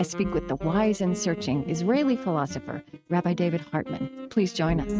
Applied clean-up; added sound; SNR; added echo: neural mask model RNNoise.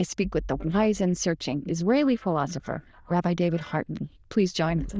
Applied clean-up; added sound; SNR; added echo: neural diffusion model UNIVERSE++.